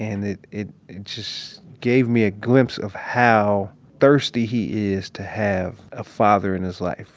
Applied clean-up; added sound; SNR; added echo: none; none; none; none.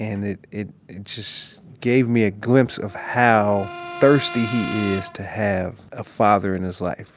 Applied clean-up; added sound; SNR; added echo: none; Brass instrument; 14 dB; none.